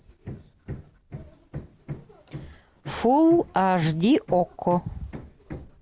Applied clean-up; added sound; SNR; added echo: none; Hammer; 15 dB; none.